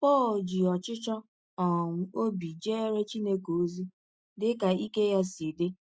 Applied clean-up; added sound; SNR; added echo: none; none; none; none.